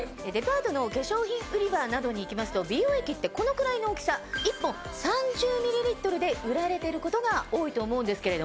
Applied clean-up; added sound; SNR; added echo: none; none; none; none.